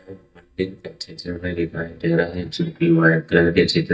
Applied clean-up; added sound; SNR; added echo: neural mask model DeepFilterNet 3.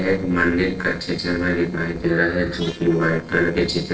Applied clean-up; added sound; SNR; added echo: neural separator model SepFormer DNS4.